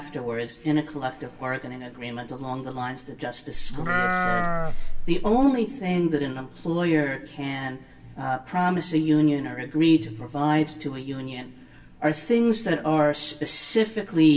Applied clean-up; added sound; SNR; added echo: none; Livestock, farm animals, working animals; -2 dB; reverberation time 0.2 s.